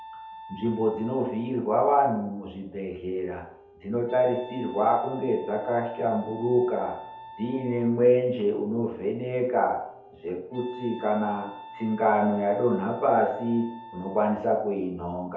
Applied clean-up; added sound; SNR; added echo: none; Wind instrument, woodwind instrument; 18 dB; reverberation time 2.0 s.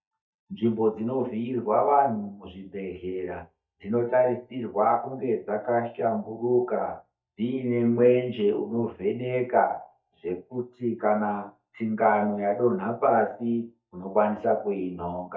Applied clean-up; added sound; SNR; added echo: neural mask model DeepFilterNet 3.